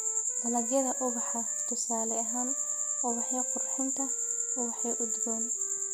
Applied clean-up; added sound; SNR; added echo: none; Wind instrument, woodwind instrument; 20 dB; none.